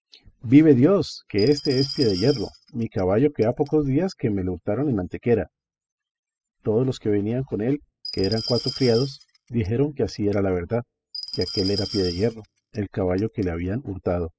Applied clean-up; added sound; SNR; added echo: classical method spectral subtraction.